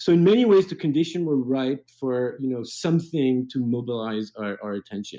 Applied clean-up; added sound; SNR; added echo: none; none; none; none.